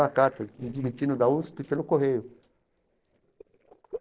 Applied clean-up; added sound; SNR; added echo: neural separator model SepFormer DNS4.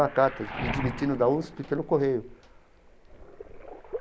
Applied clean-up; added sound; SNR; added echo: none; Waves, surf; 10 dB; none.